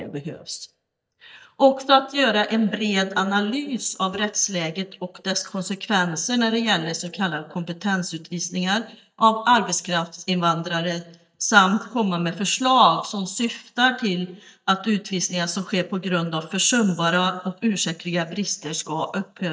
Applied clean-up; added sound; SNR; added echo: neural mask model DeepFilterNet 3.